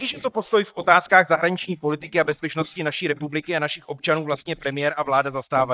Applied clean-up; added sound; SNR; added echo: neural mask model DeepFilterNet 3.